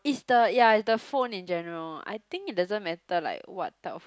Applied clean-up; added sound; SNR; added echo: none; none; none; none.